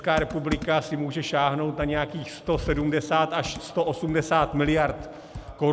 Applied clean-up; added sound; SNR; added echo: none; Computer keyboard; 13 dB; none.